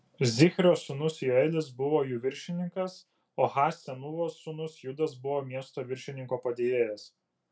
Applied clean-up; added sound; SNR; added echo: none; none; none; none.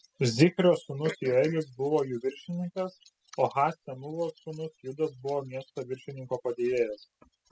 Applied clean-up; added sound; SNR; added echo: classical method spectral subtraction.